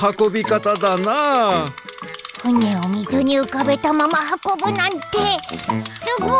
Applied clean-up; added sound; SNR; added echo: none; Insect; 14 dB; none.